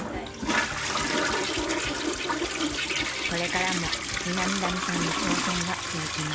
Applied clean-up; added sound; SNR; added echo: none; Toilet flush; -5 dB; none.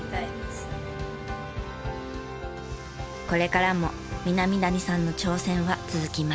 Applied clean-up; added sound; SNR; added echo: none; none; none; none.